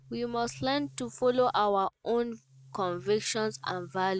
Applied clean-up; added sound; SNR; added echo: neural mask model RNNoise.